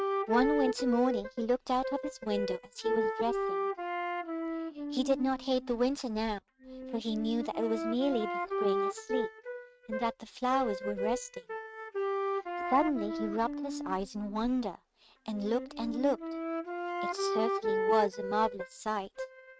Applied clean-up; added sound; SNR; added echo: neural mask model RNNoise.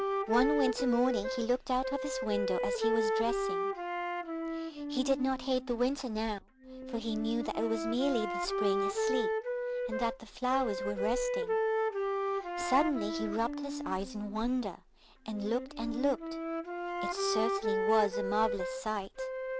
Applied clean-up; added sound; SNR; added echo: none; Wind instrument, woodwind instrument; 1 dB; none.